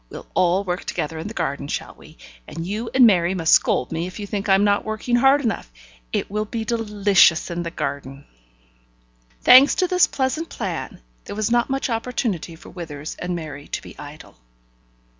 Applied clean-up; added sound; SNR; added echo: none; none; none; none.